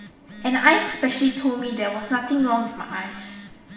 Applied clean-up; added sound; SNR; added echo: none; Telephone; 18 dB; reverberation time 1.0 s.